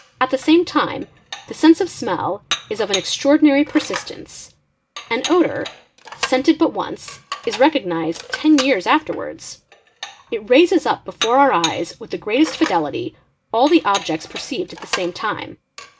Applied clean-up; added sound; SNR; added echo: none; Dishes, pots, and pans; 13 dB; none.